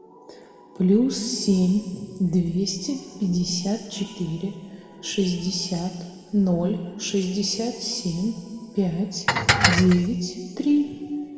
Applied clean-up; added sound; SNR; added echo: none; Dishes, pots, and pans; -2 dB; reverberation time 1.9 s.